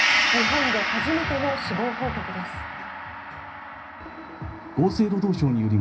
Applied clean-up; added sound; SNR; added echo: none; Gong; 1 dB; reverberation time 0.4 s.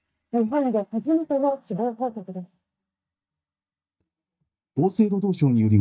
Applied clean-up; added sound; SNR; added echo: neural mask model DeepFilterNet 3.